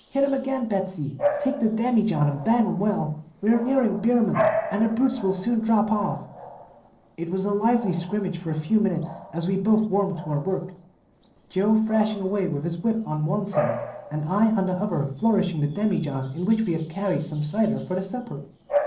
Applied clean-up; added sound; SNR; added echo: neural separator model SepFormer DNS4.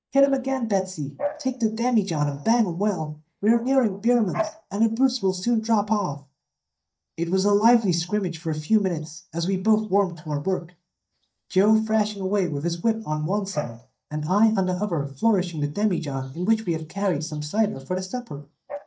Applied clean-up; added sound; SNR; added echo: neural mask model DeepFilterNet 3.